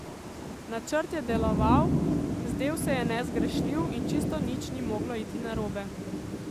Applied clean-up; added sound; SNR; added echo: none; Thunder / Rain; -3 dB; none.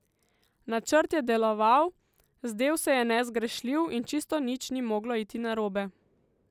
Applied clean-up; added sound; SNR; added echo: none; none; none; none.